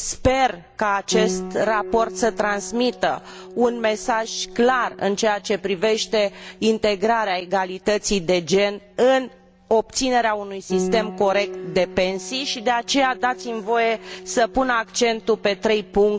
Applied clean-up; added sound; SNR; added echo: none; Piano; 13 dB; none.